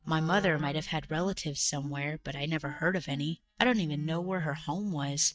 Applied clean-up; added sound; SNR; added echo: neural mask model DeepFilterNet 3.